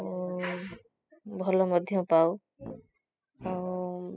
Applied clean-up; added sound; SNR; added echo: classical method spectral subtraction.